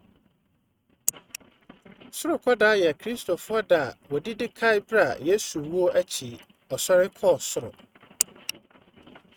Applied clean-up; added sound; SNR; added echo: neural mask model RNNoise.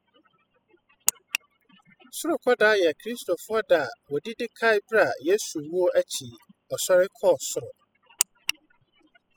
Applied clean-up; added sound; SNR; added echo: classical method spectral subtraction.